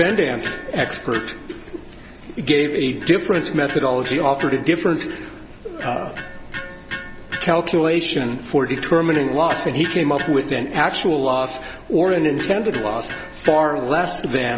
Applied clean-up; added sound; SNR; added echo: none; Electric guitar; 15 dB; none.